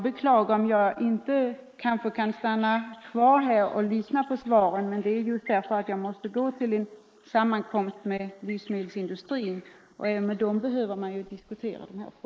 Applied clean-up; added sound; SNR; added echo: neural mask model Resemble Enhance denoiser.